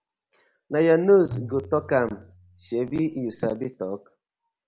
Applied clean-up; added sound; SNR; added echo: none; Tabla; 15 dB; none.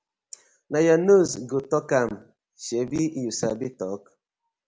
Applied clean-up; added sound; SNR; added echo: none; none; none; none.